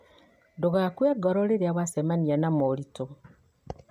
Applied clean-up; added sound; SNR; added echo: none; none; none; none.